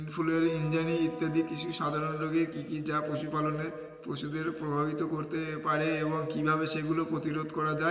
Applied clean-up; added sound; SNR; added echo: none; Wind instrument, woodwind instrument; 19 dB; reverberation time 1.9 s.